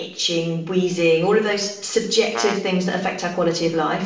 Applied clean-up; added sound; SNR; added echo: none; Brass instrument; 12 dB; reverberation time 0.6 s.